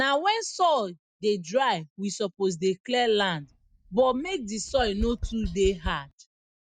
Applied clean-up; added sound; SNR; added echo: neural mask model DeepFilterNet 3.